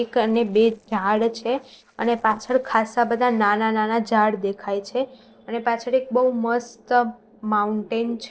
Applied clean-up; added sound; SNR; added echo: neural separator model SepFormer DNS4.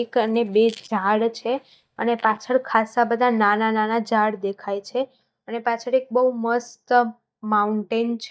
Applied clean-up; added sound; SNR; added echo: neural mask model DeepFilterNet 3.